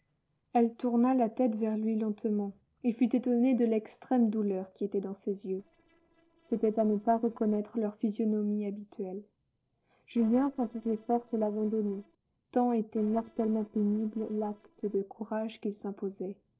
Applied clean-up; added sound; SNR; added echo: neural separator model SepFormer DNS4.